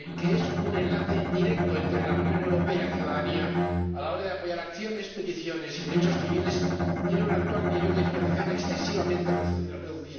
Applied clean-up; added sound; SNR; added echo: none; Bowed string instrument; -5 dB; reverberation time 1.1 s.